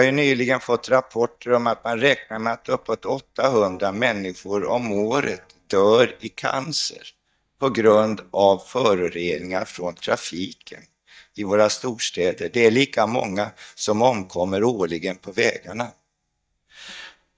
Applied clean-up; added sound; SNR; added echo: neural mask model DeepFilterNet 3.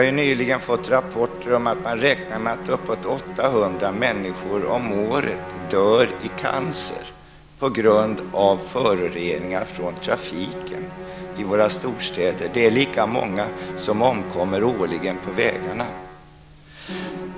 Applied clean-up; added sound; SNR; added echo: none; Musical instrument; 10 dB; none.